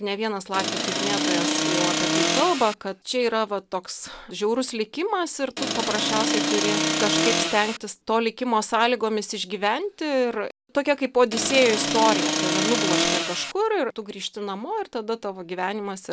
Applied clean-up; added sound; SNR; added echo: none; Accelerating, revving, vroom; -1 dB; none.